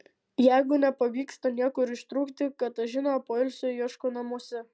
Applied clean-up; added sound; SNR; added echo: none; none; none; none.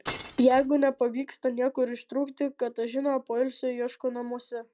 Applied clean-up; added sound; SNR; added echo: none; Glass; 12 dB; none.